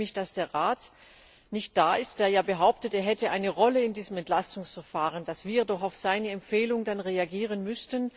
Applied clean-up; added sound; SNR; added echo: none; none; none; none.